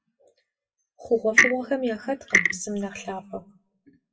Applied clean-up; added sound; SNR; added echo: classical method WPE with log-MMSE.